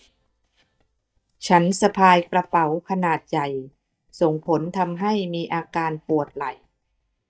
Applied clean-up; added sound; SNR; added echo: neural mask model DeepFilterNet 3.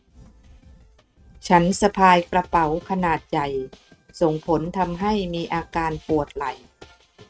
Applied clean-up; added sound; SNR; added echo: neural mask model RNNoise.